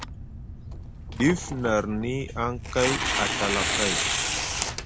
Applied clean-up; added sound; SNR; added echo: none; Tearing; 1 dB; none.